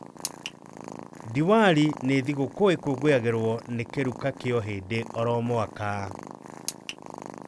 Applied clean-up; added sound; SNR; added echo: none; Purr; 16 dB; none.